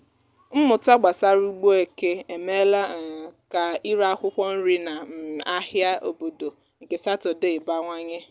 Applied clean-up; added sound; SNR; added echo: none; none; none; none.